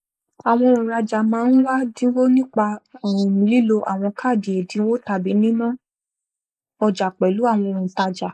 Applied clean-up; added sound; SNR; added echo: neural mask model Resemble Enhance denoiser.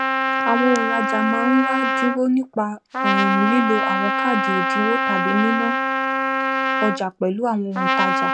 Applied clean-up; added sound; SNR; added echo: none; Trumpet; -1 dB; none.